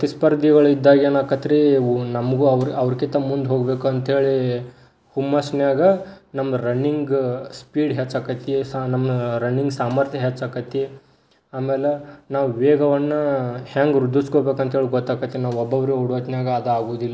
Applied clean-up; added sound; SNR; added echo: none; none; none; none.